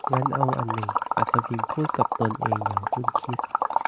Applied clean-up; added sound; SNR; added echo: none; Liquid; -4 dB; none.